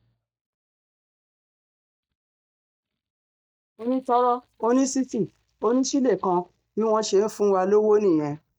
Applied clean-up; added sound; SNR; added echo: neural mask model DeepFilterNet 3.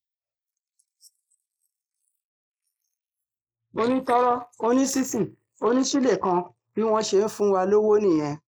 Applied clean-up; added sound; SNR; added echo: neural mask model Resemble Enhance denoiser.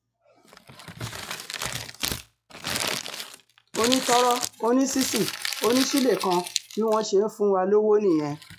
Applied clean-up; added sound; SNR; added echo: classical method log-MMSE.